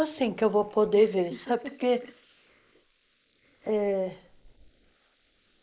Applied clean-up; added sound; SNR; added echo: neural mask model Resemble Enhance denoiser.